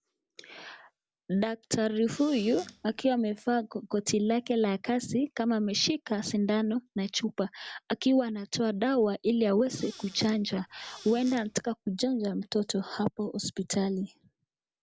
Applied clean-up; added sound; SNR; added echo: none; Squeak / Cupboard open or close; 20 dB; none.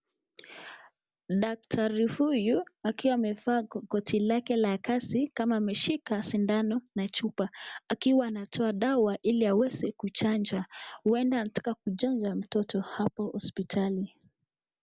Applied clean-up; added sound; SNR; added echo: none; none; none; none.